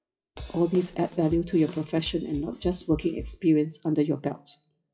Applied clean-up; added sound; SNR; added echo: classical method WPE with log-MMSE.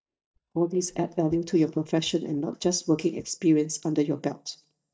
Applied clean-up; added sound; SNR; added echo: neural mask model DeepFilterNet 3.